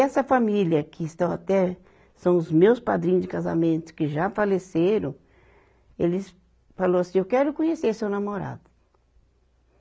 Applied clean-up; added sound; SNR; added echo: none; none; none; none.